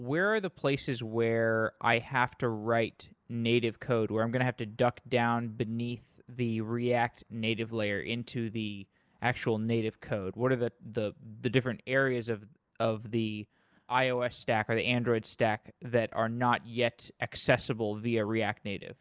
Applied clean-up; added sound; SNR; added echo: none; none; none; none.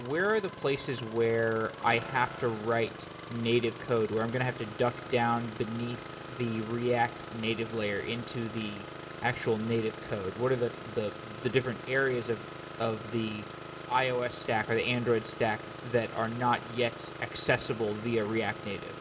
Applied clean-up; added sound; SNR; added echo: none; Engine starting; 11 dB; reverberation time 0.5 s.